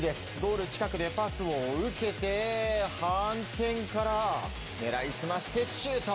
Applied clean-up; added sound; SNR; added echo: none; none; none; none.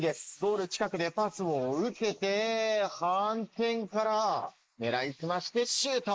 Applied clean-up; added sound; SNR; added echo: neural mask model Resemble Enhance denoiser.